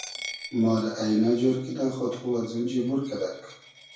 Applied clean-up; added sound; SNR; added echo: none; Coin (dropping); 17 dB; reverberation time 0.6 s.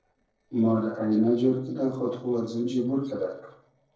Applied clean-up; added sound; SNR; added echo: neural separator model SepFormer DNS4.